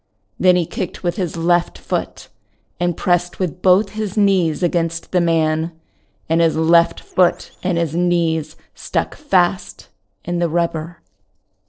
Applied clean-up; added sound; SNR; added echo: neural separator model SepFormer DNS4.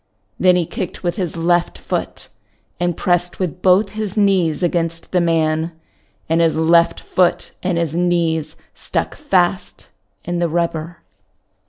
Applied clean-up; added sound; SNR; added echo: none; none; none; none.